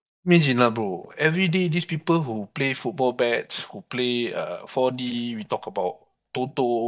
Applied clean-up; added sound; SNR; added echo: neural mask model DeepFilterNet 3.